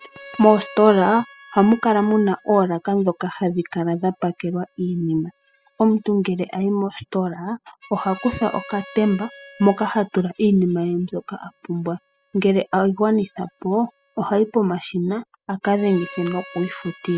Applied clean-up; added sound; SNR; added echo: classical method spectral subtraction.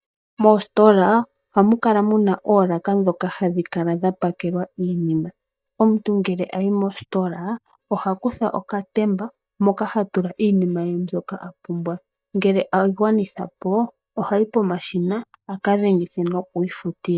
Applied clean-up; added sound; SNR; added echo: neural mask model DeepFilterNet 3.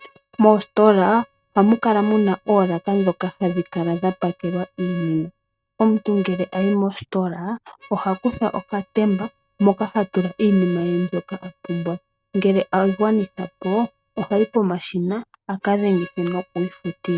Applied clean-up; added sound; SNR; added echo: neural mask model RNNoise.